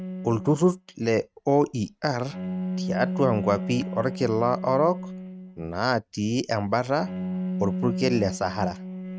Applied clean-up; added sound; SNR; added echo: neural mask model RNNoise.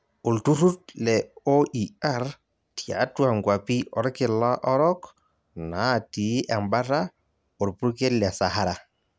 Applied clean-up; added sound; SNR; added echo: none; none; none; none.